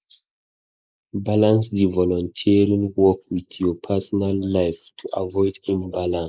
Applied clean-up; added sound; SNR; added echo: neural mask model Resemble Enhance denoiser.